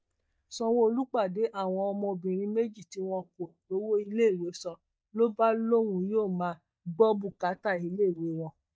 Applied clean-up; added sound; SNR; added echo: neural mask model DeepFilterNet 3.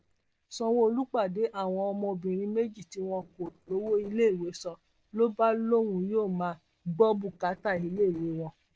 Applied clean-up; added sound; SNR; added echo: neural separator model SepFormer DNS4.